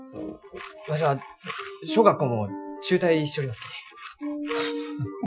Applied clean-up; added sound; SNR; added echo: classical method Wiener filter.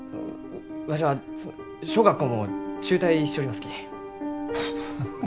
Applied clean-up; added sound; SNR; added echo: none; none; none; none.